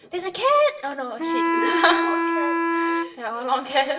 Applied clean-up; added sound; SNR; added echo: none; Wind instrument, woodwind instrument; 0 dB; reverberation time 0.8 s.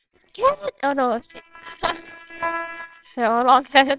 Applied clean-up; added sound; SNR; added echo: neural separator model SepFormer WHAMR!.